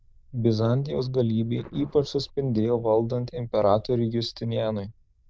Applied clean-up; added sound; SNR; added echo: neural diffusion model UNIVERSE++.